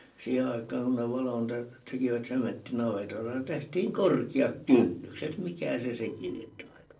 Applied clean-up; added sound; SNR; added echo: neural separator model SepFormer DNS4.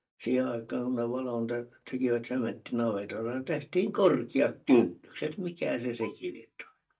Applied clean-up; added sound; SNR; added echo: neural mask model DeepFilterNet 3.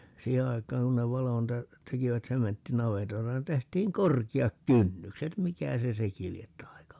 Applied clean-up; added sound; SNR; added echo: none; none; none; none.